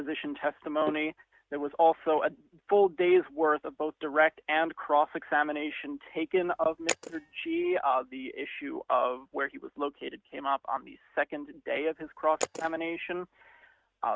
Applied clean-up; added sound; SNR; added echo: neural mask model RNNoise.